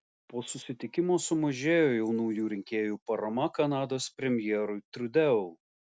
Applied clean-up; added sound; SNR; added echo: none; none; none; none.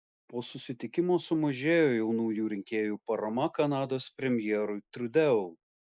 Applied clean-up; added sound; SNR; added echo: neural mask model Resemble Enhance denoiser.